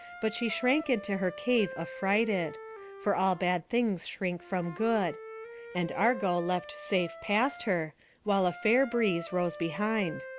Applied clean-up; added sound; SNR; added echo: none; Wind instrument, woodwind instrument; 14 dB; none.